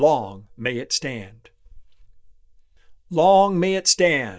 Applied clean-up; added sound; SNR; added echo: neural mask model DeepFilterNet 3.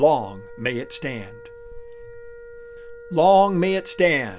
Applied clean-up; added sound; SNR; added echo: none; Wind instrument, woodwind instrument; 20 dB; none.